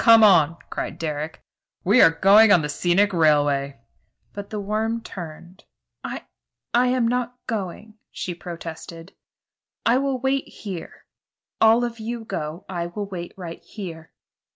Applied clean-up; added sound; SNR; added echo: none; none; none; none.